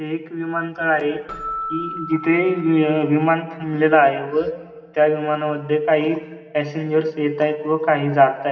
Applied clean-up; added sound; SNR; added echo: none; Keyboard (musical); 17 dB; reverberation time 1.9 s.